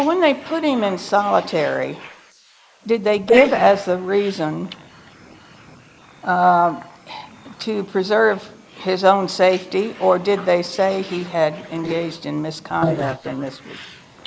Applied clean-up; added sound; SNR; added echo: neural mask model Resemble Enhance denoiser.